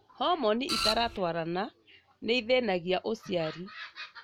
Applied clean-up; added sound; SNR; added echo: none; Printer; 1 dB; none.